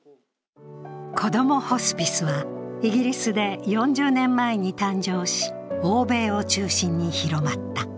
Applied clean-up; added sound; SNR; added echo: none; none; none; none.